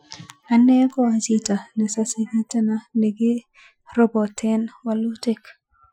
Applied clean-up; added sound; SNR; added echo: classical method Wiener filter.